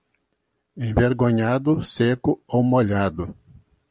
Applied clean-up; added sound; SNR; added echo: none; none; none; none.